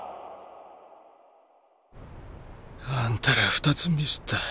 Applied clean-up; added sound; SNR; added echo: none; none; none; none.